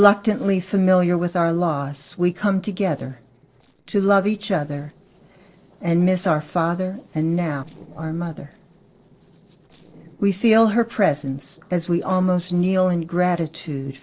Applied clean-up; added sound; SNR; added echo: neural separator model SepFormer DNS4.